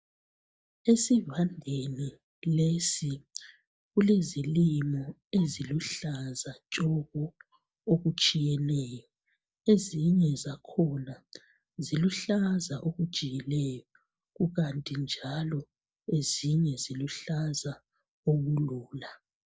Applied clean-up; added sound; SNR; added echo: neural mask model DeepFilterNet 3.